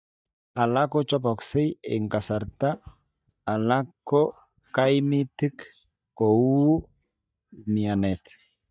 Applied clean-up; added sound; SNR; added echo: neural mask model DeepFilterNet 3.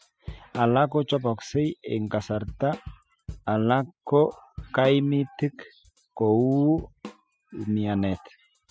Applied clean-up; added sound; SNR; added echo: classical method spectral subtraction.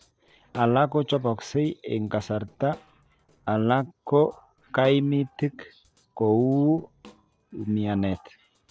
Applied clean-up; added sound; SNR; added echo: neural separator model SepFormer DNS4.